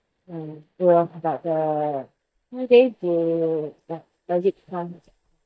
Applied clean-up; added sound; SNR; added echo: neural mask model DeepFilterNet 3.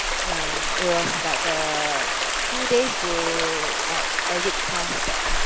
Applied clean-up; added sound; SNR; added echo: none; Stream; -5 dB; none.